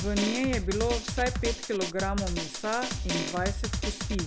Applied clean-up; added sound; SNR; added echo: none; Drum; 1 dB; none.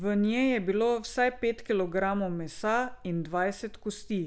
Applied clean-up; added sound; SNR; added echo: none; none; none; none.